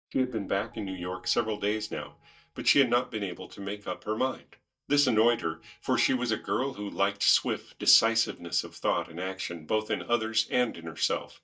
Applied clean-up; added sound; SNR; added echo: neural mask model DeepFilterNet 3.